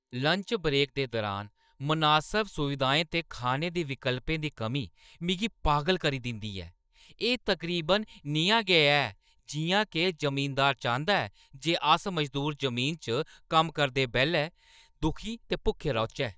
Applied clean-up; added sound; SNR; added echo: neural mask model DeepFilterNet 3.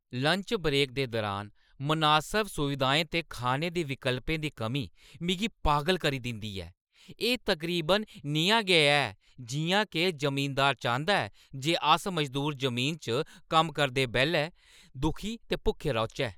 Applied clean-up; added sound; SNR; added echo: neural mask model Resemble Enhance denoiser.